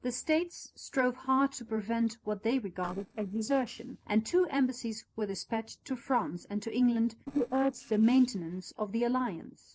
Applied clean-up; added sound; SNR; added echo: neural separator model SepFormer DNS4.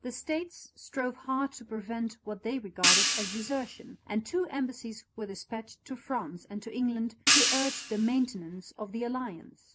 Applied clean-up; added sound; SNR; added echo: none; Hi-hat; -4 dB; none.